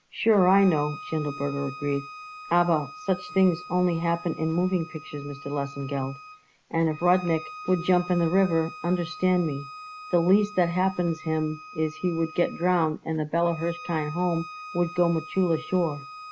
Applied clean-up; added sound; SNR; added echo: none; Bowed string instrument; 16 dB; none.